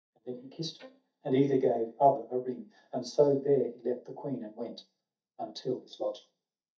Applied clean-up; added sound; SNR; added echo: neural mask model DeepFilterNet 3.